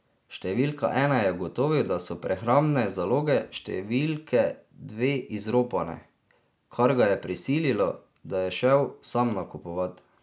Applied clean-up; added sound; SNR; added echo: none; none; none; none.